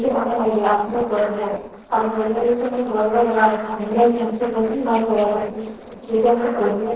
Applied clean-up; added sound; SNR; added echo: neural separator model SepFormer DNS4.